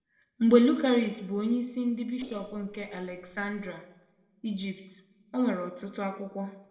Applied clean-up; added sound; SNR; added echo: neural separator model SepFormer DNS4.